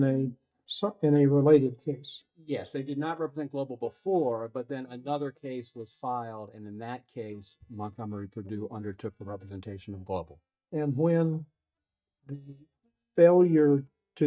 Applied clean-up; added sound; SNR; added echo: neural mask model DeepFilterNet 3.